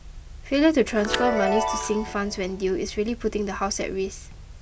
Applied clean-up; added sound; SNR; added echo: none; Chime; 6 dB; none.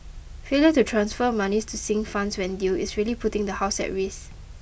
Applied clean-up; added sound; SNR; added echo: none; none; none; none.